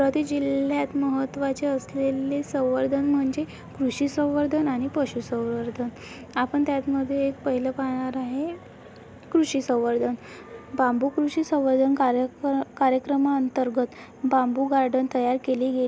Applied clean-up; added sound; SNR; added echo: none; none; none; none.